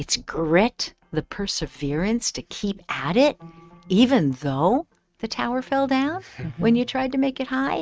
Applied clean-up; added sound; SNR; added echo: neural mask model RNNoise.